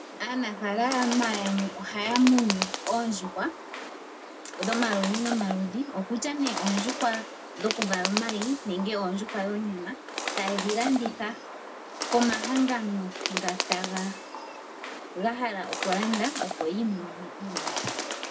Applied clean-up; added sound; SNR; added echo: none; Bird; 5 dB; reverberation time 0.2 s.